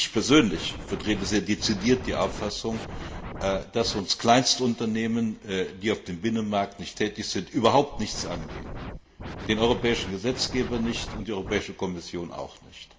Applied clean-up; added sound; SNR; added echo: none; Scratching (performance technique); 10 dB; reverberation time 0.5 s.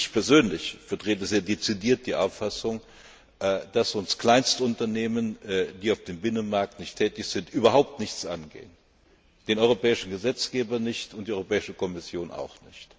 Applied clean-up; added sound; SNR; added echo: none; none; none; none.